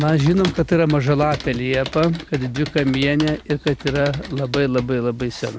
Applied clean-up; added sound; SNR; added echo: none; Computer keyboard; 13 dB; none.